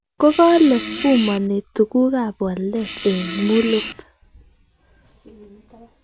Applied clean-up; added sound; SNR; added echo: none; Fart; 8 dB; none.